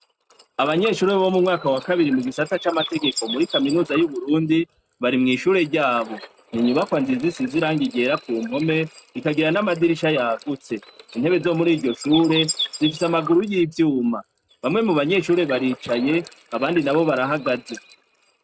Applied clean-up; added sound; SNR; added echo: neural mask model RNNoise.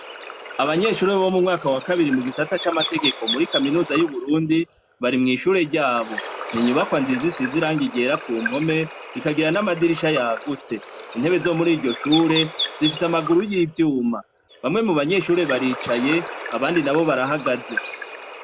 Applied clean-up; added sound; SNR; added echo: none; Water / Bird; 9 dB; none.